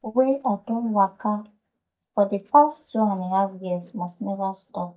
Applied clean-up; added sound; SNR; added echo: neural mask model DeepFilterNet 3.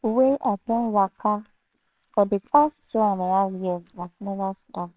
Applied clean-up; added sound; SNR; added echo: neural separator model SepFormer WHAMR!.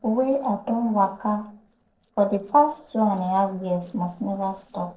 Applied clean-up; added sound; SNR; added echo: neural separator model SepFormer DNS4.